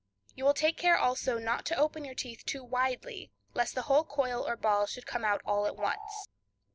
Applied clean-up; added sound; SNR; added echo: none; Bird; 11 dB; none.